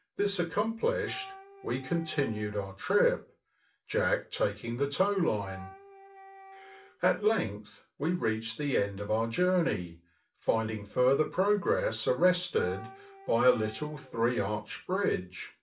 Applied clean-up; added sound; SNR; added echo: none; Wind instrument, woodwind instrument; 20 dB; reverberation time 0.3 s.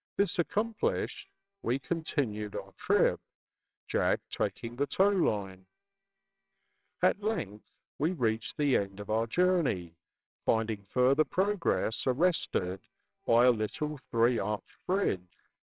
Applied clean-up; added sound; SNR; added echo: neural separator model SepFormer WHAMR!.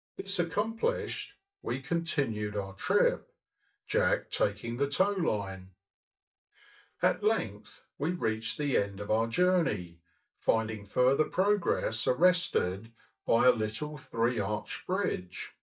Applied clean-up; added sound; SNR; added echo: neural mask model DeepFilterNet 3.